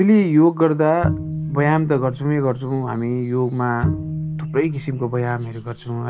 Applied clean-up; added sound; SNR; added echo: none; Bowed string instrument; 8 dB; none.